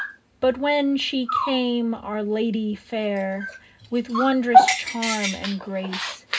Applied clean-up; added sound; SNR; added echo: none; Dog; 1 dB; reverberation time 0.2 s.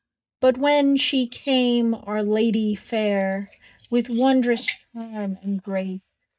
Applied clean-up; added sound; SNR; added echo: neural mask model DeepFilterNet 3.